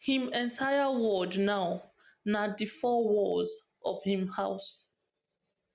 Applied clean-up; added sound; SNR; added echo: none; none; none; none.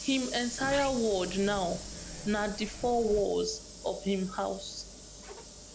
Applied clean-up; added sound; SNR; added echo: none; Sliding door + Sliding door / Hiss; 11 dB; none.